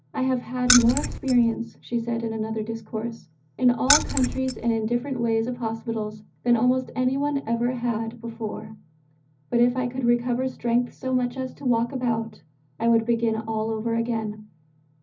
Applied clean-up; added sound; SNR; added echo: none; Keys jangling; 0 dB; reverberation time 0.4 s.